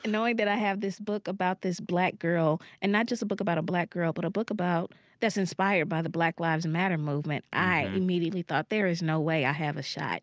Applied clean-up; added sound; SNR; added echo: none; none; none; none.